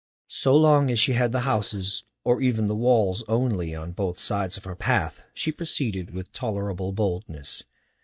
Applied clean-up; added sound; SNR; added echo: neural mask model DeepFilterNet 3.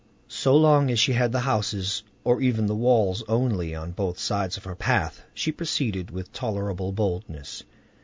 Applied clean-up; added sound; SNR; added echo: none; none; none; none.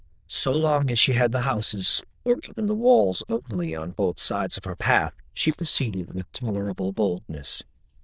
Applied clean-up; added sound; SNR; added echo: neural diffusion model UNIVERSE++.